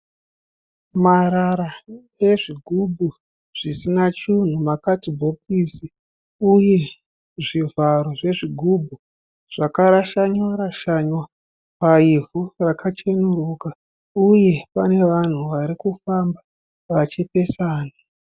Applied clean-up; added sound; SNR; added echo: none; none; none; none.